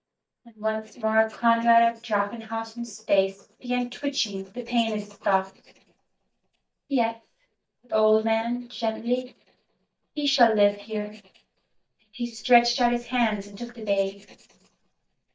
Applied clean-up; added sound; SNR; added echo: neural mask model DeepFilterNet 3.